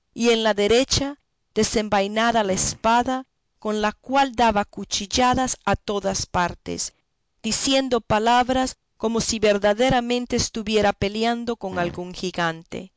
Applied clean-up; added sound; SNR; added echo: none; Fart; 14 dB; none.